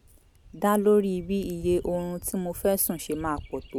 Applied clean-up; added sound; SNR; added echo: none; Bird vocalization, bird call, bird song; 18 dB; none.